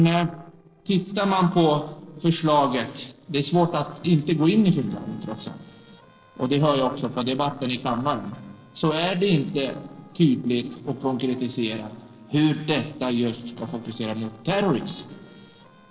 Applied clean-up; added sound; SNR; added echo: neural separator model SepFormer DNS4.